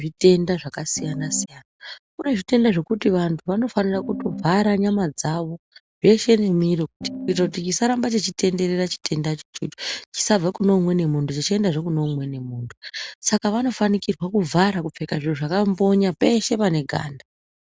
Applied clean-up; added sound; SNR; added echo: none; Piano; 9 dB; none.